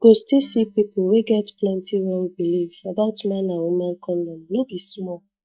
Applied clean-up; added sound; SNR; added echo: neural mask model DeepFilterNet 3.